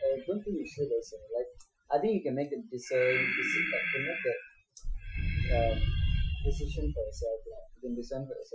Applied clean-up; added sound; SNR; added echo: classical method Wiener filter.